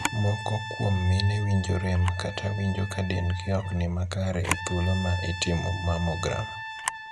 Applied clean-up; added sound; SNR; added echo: none; Brass instrument + Camera; 9 dB; none.